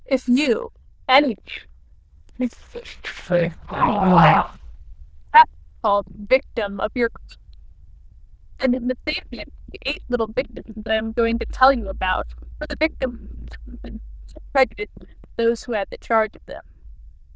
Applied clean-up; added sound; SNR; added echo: neural diffusion model UNIVERSE++.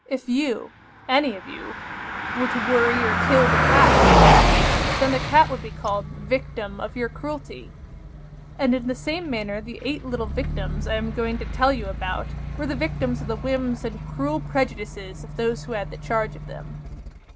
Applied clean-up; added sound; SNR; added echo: none; Car passing by; -2 dB; none.